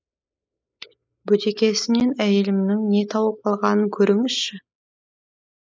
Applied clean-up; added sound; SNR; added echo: neural mask model Resemble Enhance denoiser.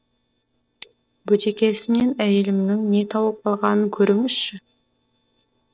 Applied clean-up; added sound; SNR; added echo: neural separator model SepFormer DNS4.